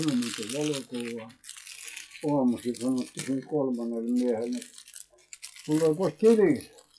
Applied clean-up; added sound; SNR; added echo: classical method log-MMSE.